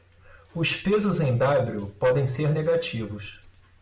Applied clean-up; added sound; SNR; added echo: none; none; none; none.